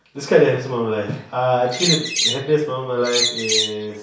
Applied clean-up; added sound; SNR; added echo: none; Bird; 2 dB; reverberation time 0.6 s.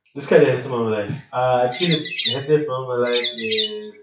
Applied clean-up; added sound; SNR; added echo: classical method WPE with log-MMSE.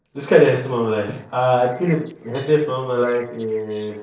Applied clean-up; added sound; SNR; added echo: neural separator model SepFormer DNS4.